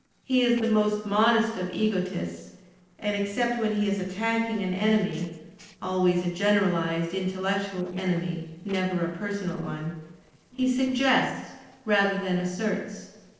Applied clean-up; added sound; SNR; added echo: neural separator model SepFormer DNS4.